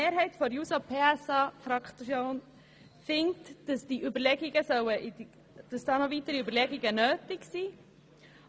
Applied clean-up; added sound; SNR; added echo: none; none; none; none.